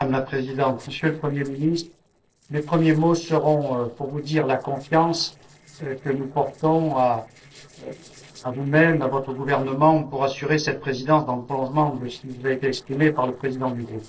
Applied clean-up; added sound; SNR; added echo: neural separator model SepFormer DNS4.